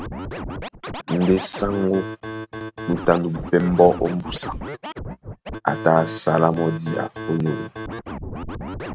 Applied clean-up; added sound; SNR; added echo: none; Scratching (performance technique); 10 dB; none.